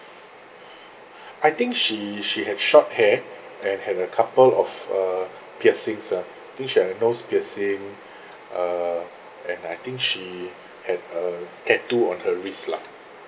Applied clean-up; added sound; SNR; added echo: none; none; none; none.